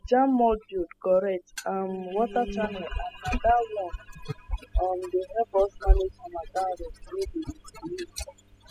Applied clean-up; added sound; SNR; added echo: classical method spectral subtraction.